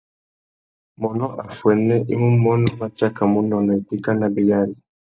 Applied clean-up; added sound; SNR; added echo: neural mask model DeepFilterNet 3.